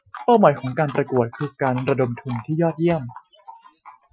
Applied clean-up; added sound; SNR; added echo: classical method Wiener filter.